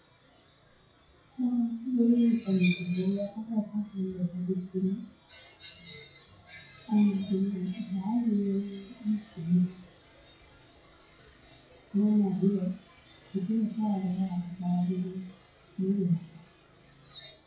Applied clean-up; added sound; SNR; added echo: classical method WPE with log-MMSE.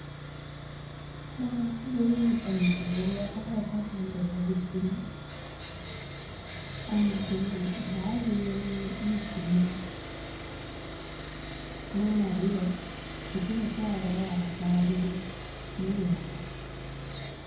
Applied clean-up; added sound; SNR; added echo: none; Sawing; 8 dB; reverberation time 0.9 s.